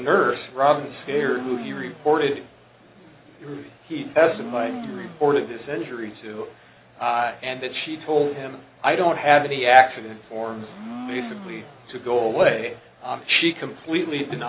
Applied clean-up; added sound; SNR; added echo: none; Domestic sounds, home sounds; 14 dB; none.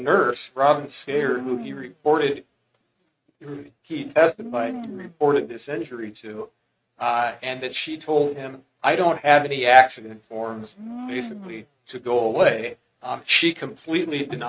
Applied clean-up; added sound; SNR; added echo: neural mask model RNNoise.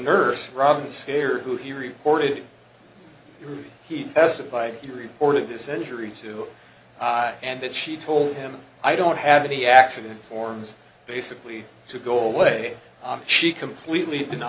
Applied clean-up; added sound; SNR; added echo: none; none; none; none.